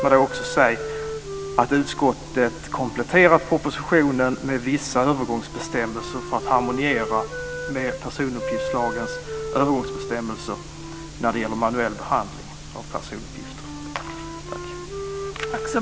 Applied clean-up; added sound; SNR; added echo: none; Wind instrument, woodwind instrument; 10 dB; none.